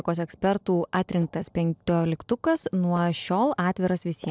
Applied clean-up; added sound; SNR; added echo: neural separator model SepFormer DNS4.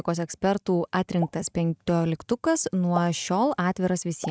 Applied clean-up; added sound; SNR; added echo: neural mask model RNNoise.